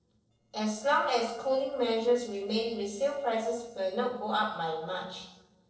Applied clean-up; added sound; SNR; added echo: neural separator model SepFormer DNS4.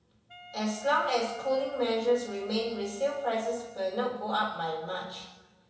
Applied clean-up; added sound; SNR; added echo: none; Wind instrument, woodwind instrument; 20 dB; reverberation time 1.0 s.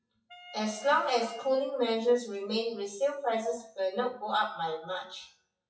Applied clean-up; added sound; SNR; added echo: classical method WPE with log-MMSE.